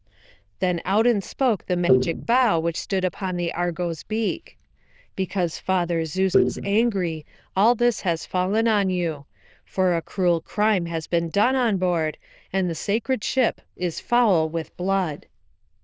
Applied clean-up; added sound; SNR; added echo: neural diffusion model UNIVERSE++.